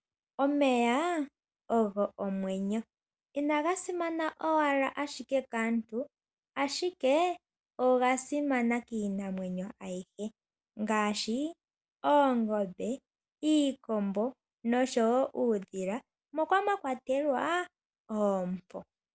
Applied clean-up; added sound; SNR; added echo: none; none; none; none.